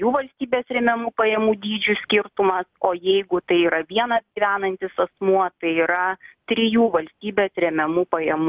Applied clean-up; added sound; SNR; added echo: none; none; none; none.